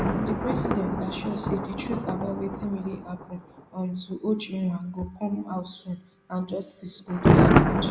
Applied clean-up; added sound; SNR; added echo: none; Thunder; -5 dB; none.